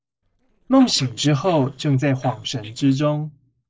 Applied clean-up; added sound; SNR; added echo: neural separator model SepFormer DNS4.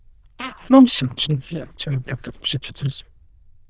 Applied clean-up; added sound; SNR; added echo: neural diffusion model UNIVERSE++.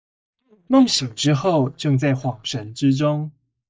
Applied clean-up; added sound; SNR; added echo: neural mask model DeepFilterNet 3.